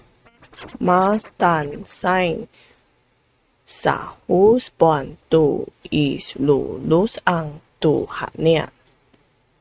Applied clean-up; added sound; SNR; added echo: neural mask model RNNoise.